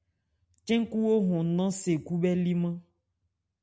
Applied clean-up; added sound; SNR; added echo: none; none; none; none.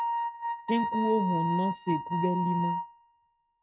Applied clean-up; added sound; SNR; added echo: neural mask model RNNoise.